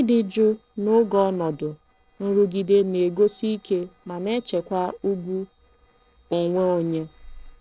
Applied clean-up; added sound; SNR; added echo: neural separator model SepFormer DNS4.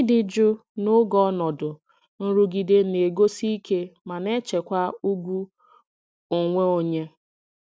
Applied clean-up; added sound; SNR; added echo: none; none; none; none.